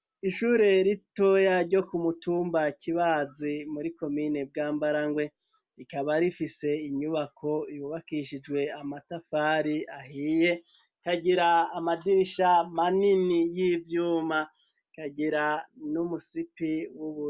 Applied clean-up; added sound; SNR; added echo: none; none; none; none.